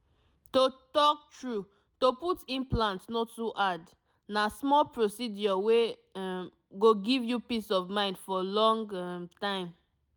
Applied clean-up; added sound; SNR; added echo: none; none; none; none.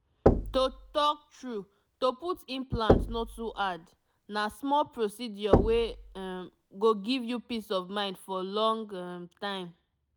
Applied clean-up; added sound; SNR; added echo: none; Knock; -1 dB; none.